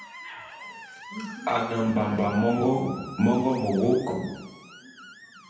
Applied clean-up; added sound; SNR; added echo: none; Screech; 17 dB; reverberation time 0.9 s.